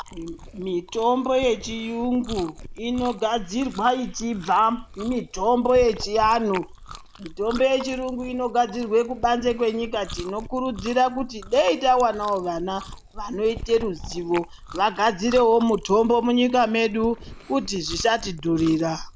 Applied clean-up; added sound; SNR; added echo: none; Chewing, mastication; 16 dB; none.